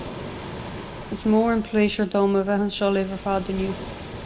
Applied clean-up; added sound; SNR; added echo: none; Waves, surf; 12 dB; reverberation time 1.2 s.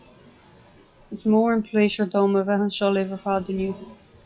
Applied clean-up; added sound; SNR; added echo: classical method WPE with log-MMSE.